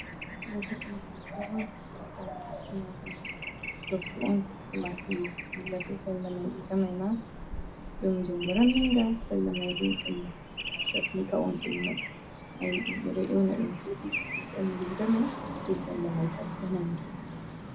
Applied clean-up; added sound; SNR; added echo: none; Traffic noise, roadway noise / Bird; 6 dB; reverberation time 0.4 s.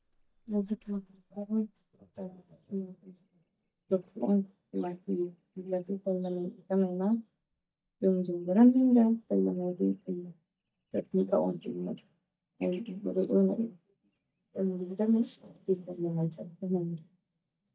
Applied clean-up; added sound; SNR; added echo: neural mask model DeepFilterNet 3.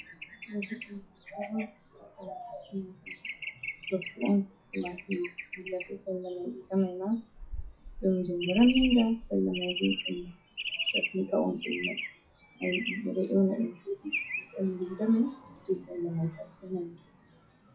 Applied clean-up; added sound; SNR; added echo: classical method WPE with log-MMSE.